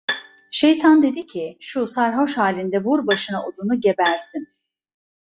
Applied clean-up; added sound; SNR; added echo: classical method log-MMSE.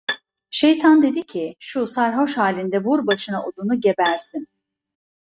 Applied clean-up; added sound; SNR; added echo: neural mask model RNNoise.